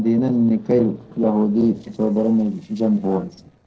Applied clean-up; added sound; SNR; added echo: neural separator model SepFormer DNS4.